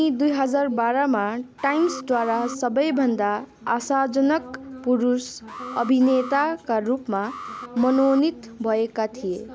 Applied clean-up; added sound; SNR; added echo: none; Alarm; 16 dB; none.